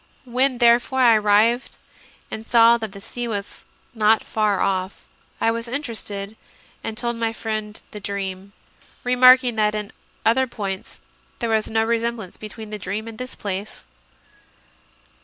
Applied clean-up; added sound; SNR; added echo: none; none; none; none.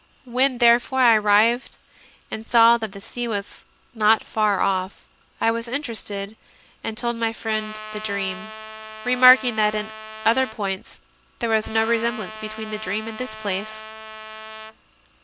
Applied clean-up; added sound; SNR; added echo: none; Trumpet; 12 dB; none.